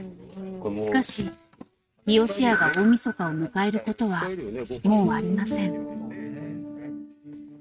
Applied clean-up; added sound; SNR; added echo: neural mask model RNNoise.